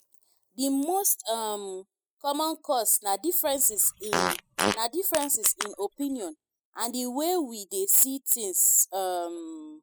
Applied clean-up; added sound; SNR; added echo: classical method spectral subtraction.